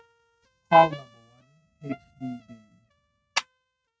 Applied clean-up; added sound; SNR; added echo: neural mask model RNNoise.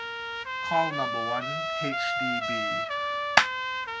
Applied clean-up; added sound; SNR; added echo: none; Trumpet; -1 dB; none.